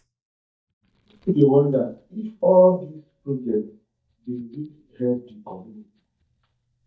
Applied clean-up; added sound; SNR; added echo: neural mask model DeepFilterNet 3.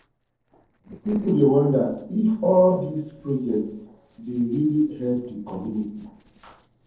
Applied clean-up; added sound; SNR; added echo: neural separator model SepFormer DNS4.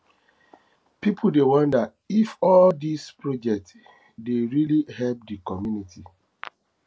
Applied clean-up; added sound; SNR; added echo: none; none; none; none.